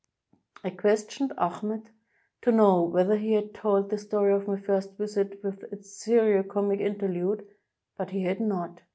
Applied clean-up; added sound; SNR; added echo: none; none; none; none.